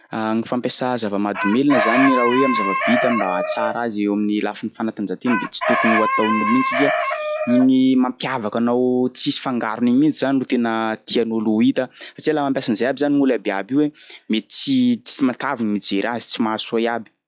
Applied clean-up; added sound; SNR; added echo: classical method log-MMSE.